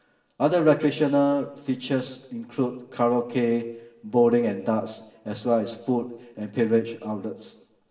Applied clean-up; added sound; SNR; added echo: none; none; none; reverberation time 0.8 s.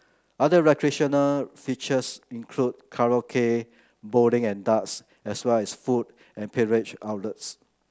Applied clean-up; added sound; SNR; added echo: none; none; none; none.